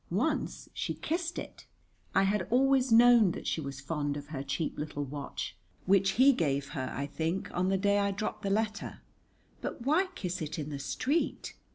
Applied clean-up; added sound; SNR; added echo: none; none; none; none.